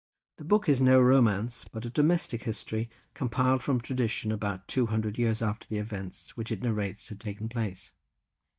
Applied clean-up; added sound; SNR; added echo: neural mask model DeepFilterNet 3.